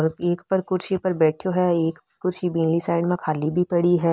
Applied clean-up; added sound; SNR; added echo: none; none; none; none.